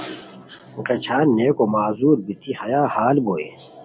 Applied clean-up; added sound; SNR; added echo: none; none; none; none.